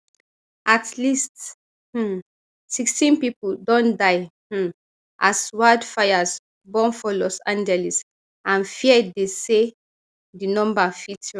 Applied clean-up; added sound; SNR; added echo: none; none; none; none.